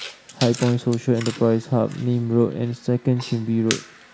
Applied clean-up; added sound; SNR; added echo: none; Chewing, mastication; 15 dB; none.